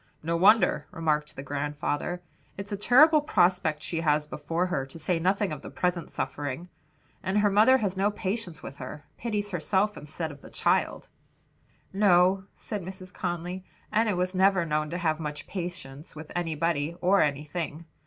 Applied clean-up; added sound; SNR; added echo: none; none; none; none.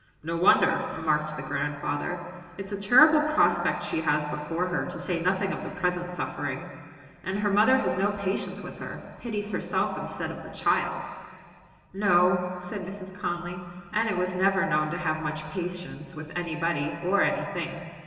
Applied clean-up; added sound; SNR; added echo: none; none; none; reverberation time 2.5 s.